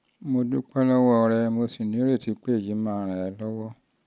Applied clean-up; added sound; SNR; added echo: none; none; none; none.